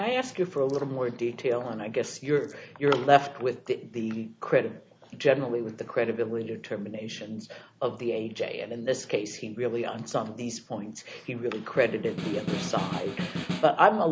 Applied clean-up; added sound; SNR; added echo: none; Snare drum; 5 dB; none.